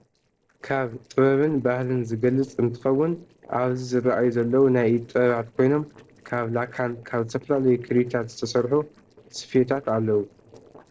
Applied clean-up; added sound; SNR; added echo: neural separator model SepFormer DNS4.